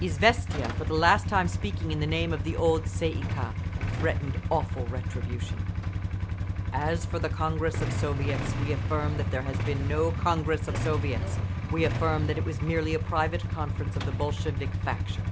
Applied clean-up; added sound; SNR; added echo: none; Idling / Engine starting / Motorcycle / Accelerating, revving, vroom; -1 dB; none.